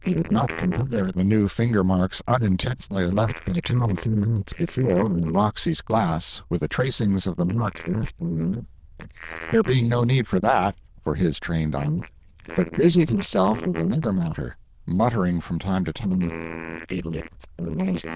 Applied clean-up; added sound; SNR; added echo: neural diffusion model UNIVERSE++.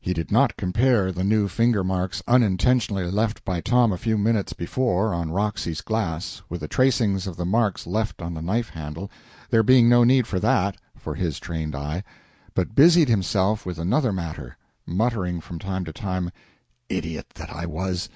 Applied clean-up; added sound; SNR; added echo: none; none; none; none.